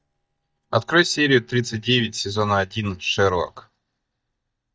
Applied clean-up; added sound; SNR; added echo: neural mask model DeepFilterNet 3.